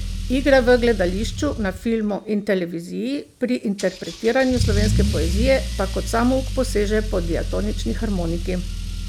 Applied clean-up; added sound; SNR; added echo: none; Engine starting / Accelerating, revving, vroom / Car; 3 dB; none.